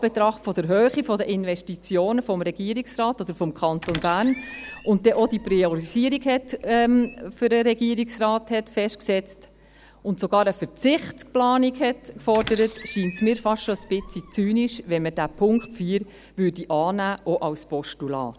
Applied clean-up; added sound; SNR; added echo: none; Squeak; 18 dB; none.